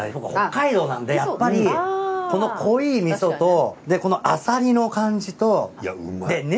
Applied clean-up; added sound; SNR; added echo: none; none; none; none.